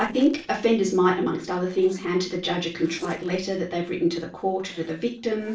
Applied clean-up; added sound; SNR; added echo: neural separator model SepFormer DNS4.